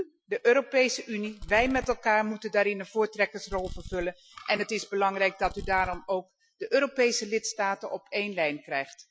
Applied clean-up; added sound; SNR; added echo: classical method Wiener filter.